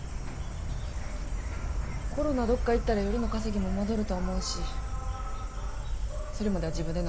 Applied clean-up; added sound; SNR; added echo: none; Insect; -1 dB; none.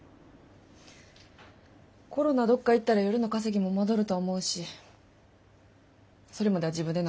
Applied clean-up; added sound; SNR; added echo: none; none; none; none.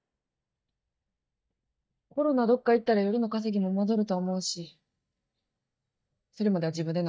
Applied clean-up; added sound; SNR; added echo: neural mask model DeepFilterNet 3.